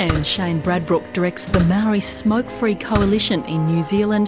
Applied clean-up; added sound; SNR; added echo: none; Fireworks; 11 dB; none.